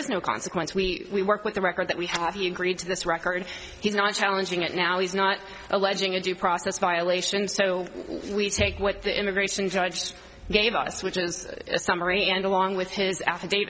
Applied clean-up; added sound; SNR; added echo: none; none; none; none.